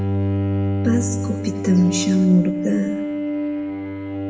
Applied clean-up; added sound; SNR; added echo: none; Bowed string instrument; 1 dB; reverberation time 0.8 s.